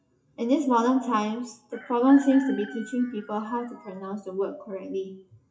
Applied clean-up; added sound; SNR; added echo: classical method WPE with log-MMSE.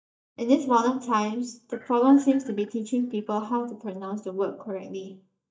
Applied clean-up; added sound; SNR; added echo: neural mask model DeepFilterNet 3.